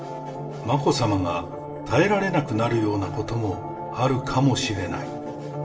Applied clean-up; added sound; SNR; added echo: none; none; none; reverberation time 0.8 s.